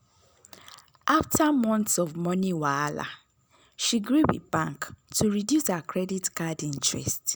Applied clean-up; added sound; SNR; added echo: none; none; none; none.